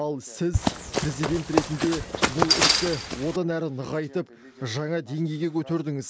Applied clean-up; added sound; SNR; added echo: none; Run; -3 dB; none.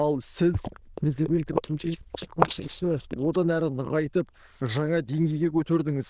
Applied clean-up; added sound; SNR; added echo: neural diffusion model UNIVERSE++.